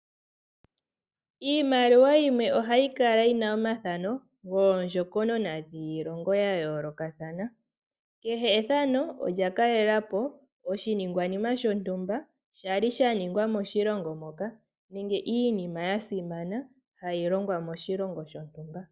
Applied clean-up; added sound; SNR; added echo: none; none; none; none.